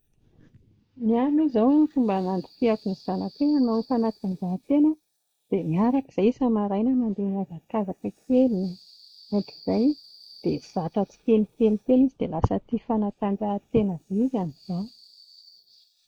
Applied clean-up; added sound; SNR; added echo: neural mask model Resemble Enhance denoiser.